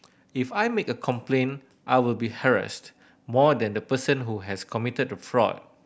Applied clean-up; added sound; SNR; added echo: none; none; none; none.